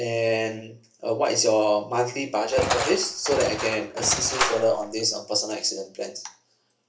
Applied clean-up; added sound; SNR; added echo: none; Engine; 4 dB; reverberation time 0.3 s.